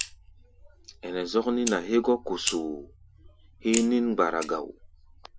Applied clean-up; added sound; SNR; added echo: none; Fire; 11 dB; none.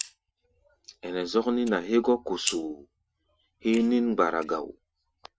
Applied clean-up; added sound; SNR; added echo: neural mask model RNNoise.